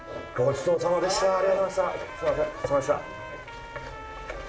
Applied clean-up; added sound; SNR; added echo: none; Trumpet; 15 dB; reverberation time 0.6 s.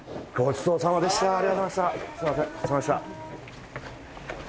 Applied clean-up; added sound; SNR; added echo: none; none; none; none.